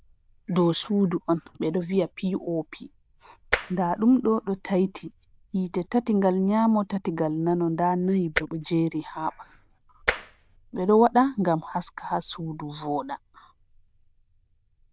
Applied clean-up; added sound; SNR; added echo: neural diffusion model UNIVERSE++.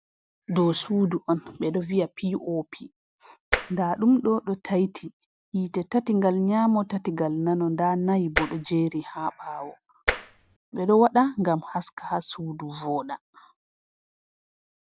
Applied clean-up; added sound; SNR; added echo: none; Tap; 3 dB; none.